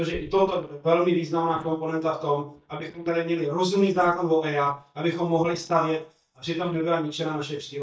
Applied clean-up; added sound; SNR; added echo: neural mask model DeepFilterNet 3.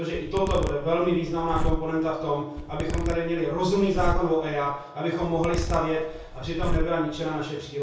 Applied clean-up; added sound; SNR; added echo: none; Zipper (clothing); 4 dB; reverberation time 0.6 s.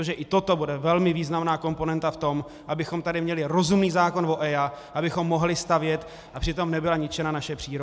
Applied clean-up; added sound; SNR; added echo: none; none; none; none.